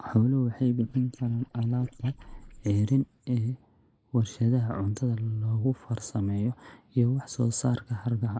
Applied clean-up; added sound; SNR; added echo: neural mask model Resemble Enhance denoiser.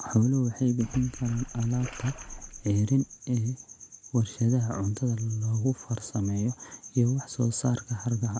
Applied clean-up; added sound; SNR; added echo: none; Splash, splatter; 15 dB; none.